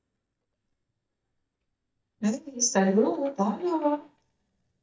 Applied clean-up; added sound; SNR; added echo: neural mask model DeepFilterNet 3.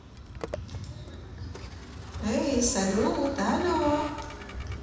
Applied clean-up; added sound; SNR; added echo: none; Vehicle; 13 dB; reverberation time 1.1 s.